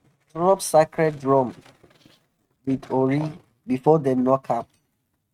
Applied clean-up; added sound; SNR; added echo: neural mask model RNNoise.